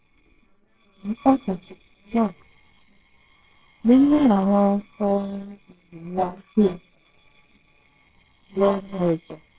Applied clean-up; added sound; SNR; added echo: neural separator model SepFormer WHAMR!.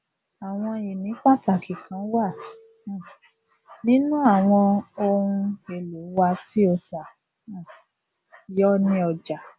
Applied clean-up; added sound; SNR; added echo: none; none; none; none.